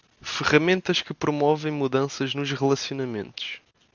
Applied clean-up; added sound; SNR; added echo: none; none; none; none.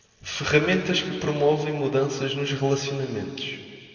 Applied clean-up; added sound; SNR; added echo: none; none; none; reverberation time 2.4 s.